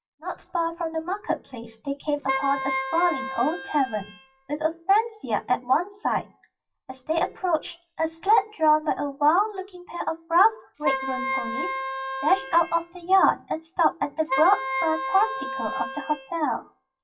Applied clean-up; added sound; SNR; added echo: classical method WPE with log-MMSE.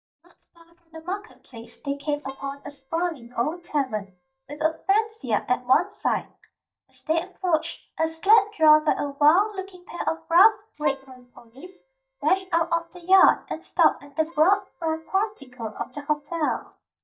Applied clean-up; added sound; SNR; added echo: neural mask model DeepFilterNet 3.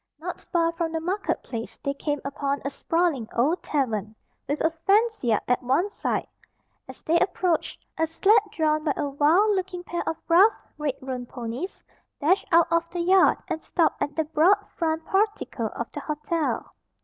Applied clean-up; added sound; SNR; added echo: none; none; none; none.